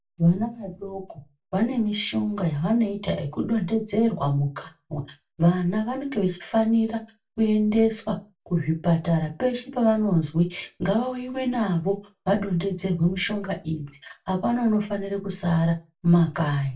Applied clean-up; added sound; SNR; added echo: none; none; none; reverberation time 0.2 s.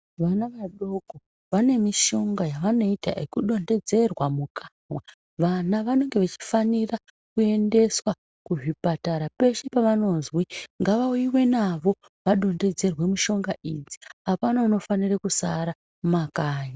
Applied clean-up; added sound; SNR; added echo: none; none; none; none.